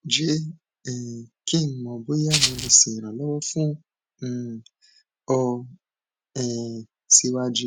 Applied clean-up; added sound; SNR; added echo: none; Rattle (instrument); -2 dB; none.